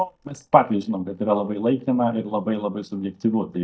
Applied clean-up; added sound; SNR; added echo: neural mask model DeepFilterNet 3.